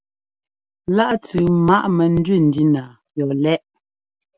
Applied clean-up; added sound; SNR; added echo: none; none; none; none.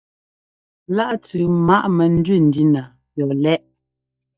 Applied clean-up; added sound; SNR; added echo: neural mask model DeepFilterNet 3.